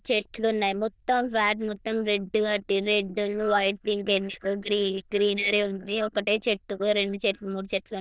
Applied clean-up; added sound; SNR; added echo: neural diffusion model UNIVERSE++.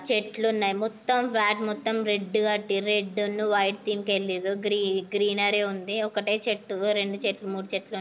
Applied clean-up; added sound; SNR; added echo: none; none; none; none.